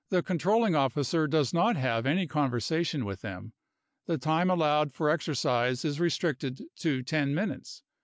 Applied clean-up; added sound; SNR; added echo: none; none; none; none.